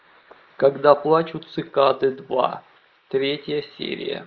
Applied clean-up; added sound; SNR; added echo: neural mask model Resemble Enhance denoiser.